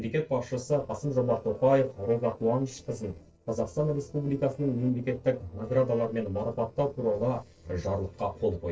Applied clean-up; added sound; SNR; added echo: neural separator model SepFormer DNS4.